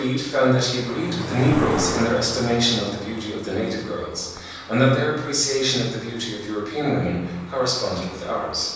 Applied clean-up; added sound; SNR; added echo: none; Cricket; 11 dB; reverberation time 1.1 s.